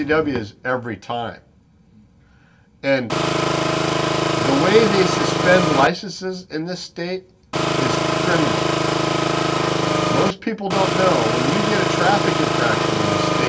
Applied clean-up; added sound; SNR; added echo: none; Engine; -4 dB; reverberation time 0.2 s.